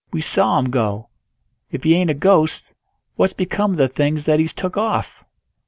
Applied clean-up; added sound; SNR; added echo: none; none; none; none.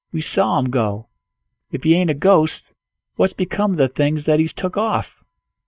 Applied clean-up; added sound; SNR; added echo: neural mask model DeepFilterNet 3.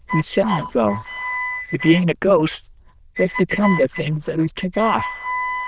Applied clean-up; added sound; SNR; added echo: neural diffusion model UNIVERSE++.